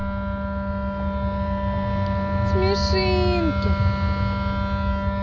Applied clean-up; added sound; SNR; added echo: none; Wind instrument, woodwind instrument; 3 dB; none.